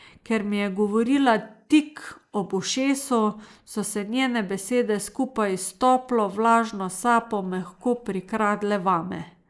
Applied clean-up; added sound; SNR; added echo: neural mask model Resemble Enhance denoiser.